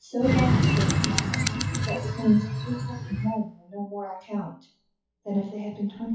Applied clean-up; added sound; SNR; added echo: classical method WPE with log-MMSE.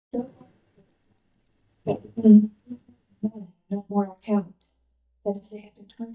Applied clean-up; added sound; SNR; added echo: neural mask model DeepFilterNet 3.